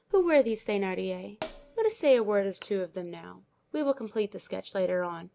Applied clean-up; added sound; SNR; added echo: none; Hi-hat; 11 dB; none.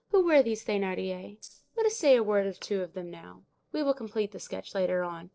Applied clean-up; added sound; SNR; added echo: neural separator model SepFormer DNS4.